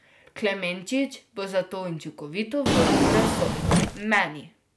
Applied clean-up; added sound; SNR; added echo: none; Drawer open or close; -5 dB; none.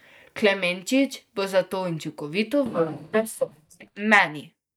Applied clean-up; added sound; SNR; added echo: neural mask model DeepFilterNet 3.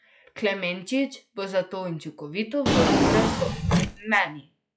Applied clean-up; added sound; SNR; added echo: classical method log-MMSE.